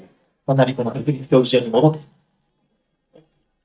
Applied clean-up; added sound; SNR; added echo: neural mask model DeepFilterNet 3.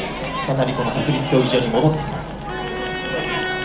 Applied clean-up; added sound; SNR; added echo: none; Crowd; 8 dB; reverberation time 0.4 s.